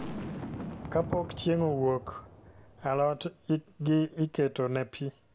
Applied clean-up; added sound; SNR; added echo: none; Boom; 12 dB; none.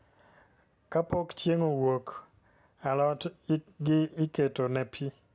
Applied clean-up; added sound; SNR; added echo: none; none; none; none.